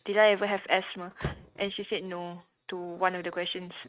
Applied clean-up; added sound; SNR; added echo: neural mask model RNNoise.